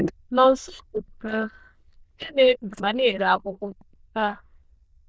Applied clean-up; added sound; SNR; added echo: neural diffusion model UNIVERSE++.